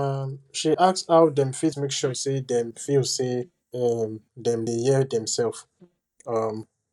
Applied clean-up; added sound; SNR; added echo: neural mask model DeepFilterNet 3.